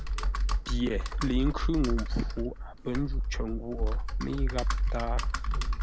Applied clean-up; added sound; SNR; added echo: none; Computer keyboard; -4 dB; none.